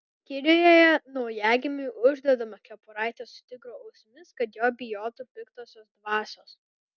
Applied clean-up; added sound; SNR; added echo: none; none; none; none.